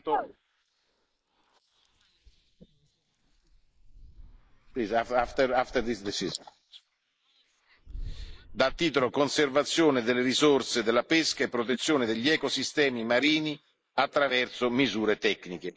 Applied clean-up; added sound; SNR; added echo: neural mask model Resemble Enhance denoiser.